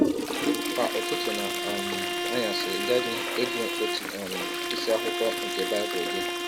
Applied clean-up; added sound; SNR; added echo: none; Bowed string instrument + Toilet flush; -3 dB; none.